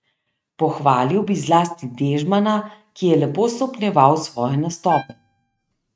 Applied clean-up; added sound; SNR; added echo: neural mask model RNNoise.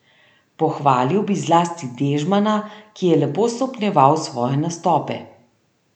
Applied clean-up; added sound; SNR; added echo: none; none; none; none.